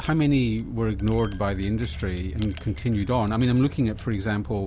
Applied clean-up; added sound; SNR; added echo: none; Wind chime; 10 dB; none.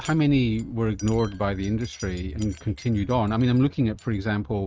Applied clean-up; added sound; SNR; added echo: neural mask model RNNoise.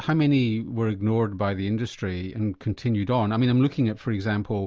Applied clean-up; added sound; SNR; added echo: none; none; none; none.